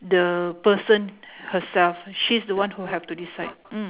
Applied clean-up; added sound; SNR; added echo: none; none; none; none.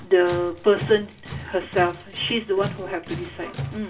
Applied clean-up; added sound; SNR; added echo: none; Tools; 12 dB; reverberation time 0.2 s.